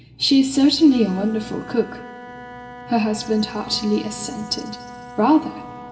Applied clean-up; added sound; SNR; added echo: none; Wind instrument, woodwind instrument; 17 dB; reverberation time 1.9 s.